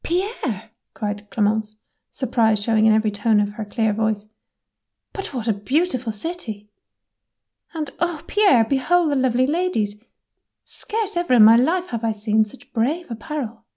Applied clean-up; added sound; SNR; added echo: none; none; none; none.